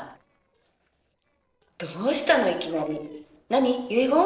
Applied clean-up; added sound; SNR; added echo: neural separator model SepFormer DNS4.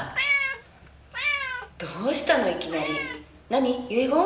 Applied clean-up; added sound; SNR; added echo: none; Meow; 5 dB; reverberation time 0.9 s.